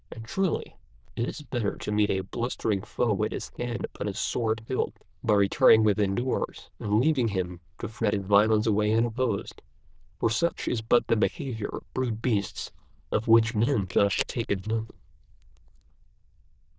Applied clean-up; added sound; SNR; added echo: neural diffusion model UNIVERSE++.